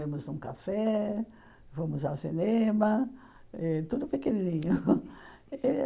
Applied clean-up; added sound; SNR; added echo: none; none; none; none.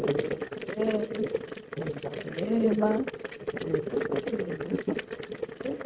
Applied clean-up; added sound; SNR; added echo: neural mask model RNNoise.